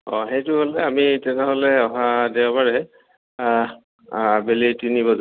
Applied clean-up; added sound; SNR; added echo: none; none; none; none.